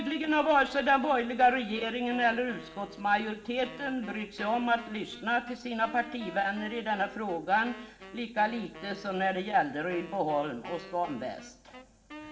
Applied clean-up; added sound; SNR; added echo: none; Wind instrument, woodwind instrument; 18 dB; reverberation time 1.6 s.